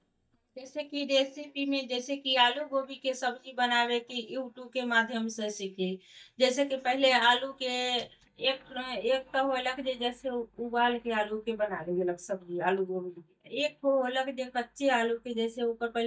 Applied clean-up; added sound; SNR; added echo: neural mask model DeepFilterNet 3.